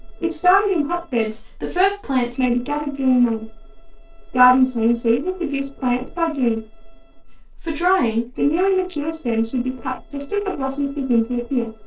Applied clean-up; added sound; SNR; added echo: neural separator model SepFormer DNS4.